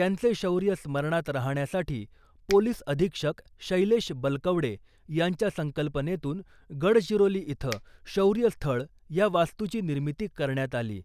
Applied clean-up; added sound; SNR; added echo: none; Finger snapping; 14 dB; none.